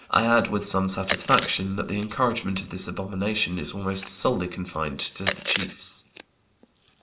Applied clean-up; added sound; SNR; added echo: none; Chewing, mastication; 10 dB; reverberation time 0.4 s.